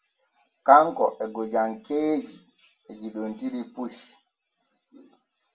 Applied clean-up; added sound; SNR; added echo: none; none; none; reverberation time 0.1 s.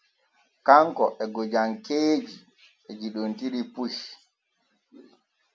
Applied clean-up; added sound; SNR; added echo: none; none; none; none.